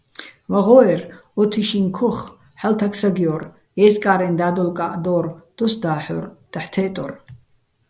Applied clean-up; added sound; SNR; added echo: none; none; none; none.